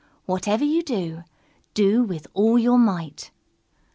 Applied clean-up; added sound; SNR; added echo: none; none; none; none.